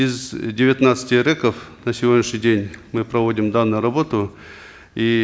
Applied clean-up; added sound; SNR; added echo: none; none; none; none.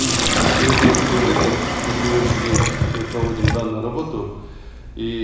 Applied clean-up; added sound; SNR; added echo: none; Sink (filling or washing); -4 dB; reverberation time 1.0 s.